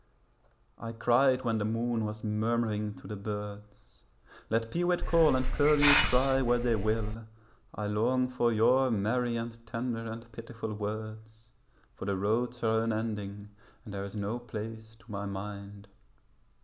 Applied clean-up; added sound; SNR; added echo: none; Hiss; -2 dB; none.